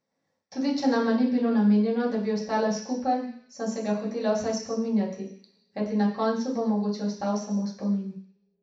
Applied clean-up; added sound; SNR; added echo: none; none; none; reverberation time 0.7 s.